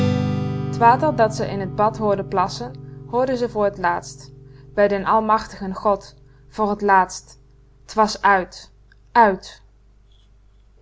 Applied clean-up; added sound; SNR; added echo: none; Strum; 10 dB; none.